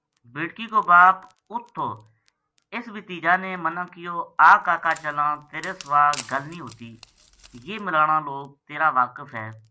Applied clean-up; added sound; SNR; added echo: none; Wood; 20 dB; none.